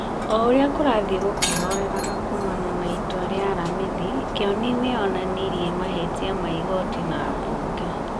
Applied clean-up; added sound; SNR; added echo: none; Shatter; 1 dB; none.